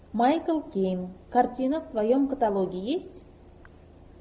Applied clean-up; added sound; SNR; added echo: none; none; none; none.